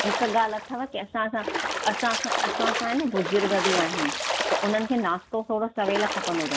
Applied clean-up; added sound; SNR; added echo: none; Splash, splatter; 2 dB; none.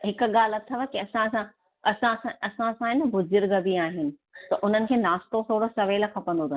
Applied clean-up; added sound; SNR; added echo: none; none; none; none.